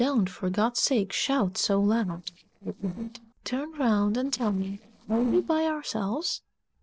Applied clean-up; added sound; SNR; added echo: neural separator model SepFormer DNS4.